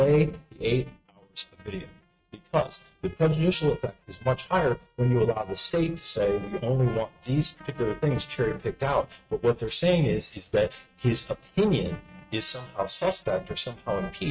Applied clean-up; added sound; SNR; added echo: neural mask model RNNoise.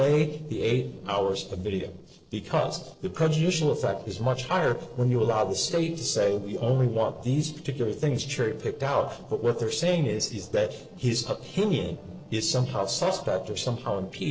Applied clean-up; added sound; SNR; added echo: neural separator model SepFormer DNS4.